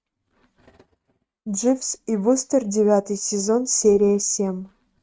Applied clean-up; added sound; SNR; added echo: neural mask model RNNoise.